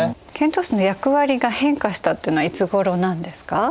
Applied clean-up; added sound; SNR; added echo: none; none; none; none.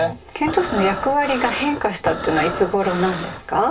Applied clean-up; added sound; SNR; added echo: none; Breathing; 8 dB; reverberation time 0.2 s.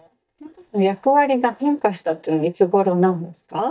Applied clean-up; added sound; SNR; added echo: neural mask model DeepFilterNet 3.